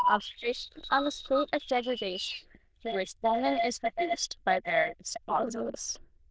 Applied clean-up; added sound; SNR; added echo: neural diffusion model UNIVERSE++.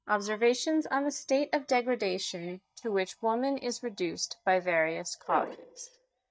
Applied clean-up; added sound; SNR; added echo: neural mask model DeepFilterNet 3.